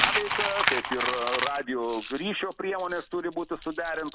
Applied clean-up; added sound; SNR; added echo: none; Coin (dropping); 1 dB; none.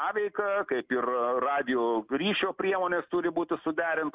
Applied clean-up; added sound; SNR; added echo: none; none; none; none.